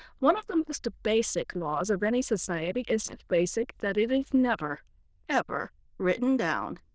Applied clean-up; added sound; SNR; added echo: neural diffusion model UNIVERSE++.